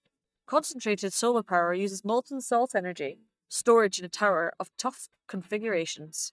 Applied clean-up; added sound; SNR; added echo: neural mask model DeepFilterNet 3.